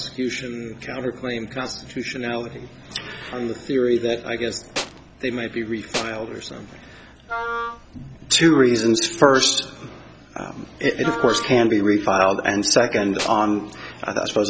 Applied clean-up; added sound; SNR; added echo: none; Tools + Wind instrument, woodwind instrument; 7 dB; none.